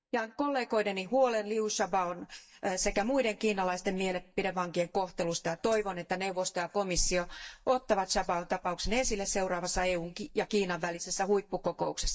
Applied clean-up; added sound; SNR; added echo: neural mask model DeepFilterNet 3.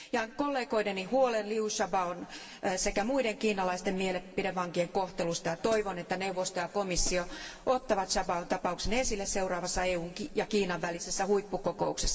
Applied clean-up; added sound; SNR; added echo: none; Hi-hat; 16 dB; reverberation time 1.6 s.